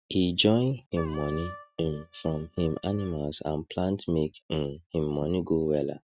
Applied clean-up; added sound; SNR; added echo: neural mask model RNNoise.